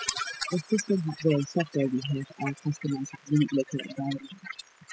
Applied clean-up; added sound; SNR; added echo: classical method spectral subtraction.